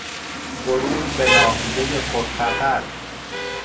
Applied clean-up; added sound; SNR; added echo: none; Rain; -1 dB; reverberation time 0.2 s.